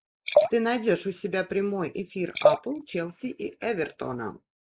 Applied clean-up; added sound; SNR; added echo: neural mask model Resemble Enhance denoiser.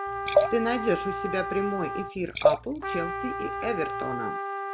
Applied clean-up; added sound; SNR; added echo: none; Liquid + Trumpet; -2 dB; none.